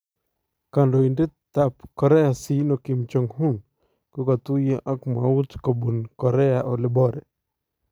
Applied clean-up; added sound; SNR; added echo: none; none; none; none.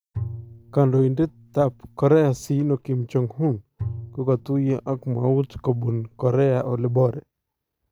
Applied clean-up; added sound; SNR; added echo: none; Bowed string instrument; 15 dB; none.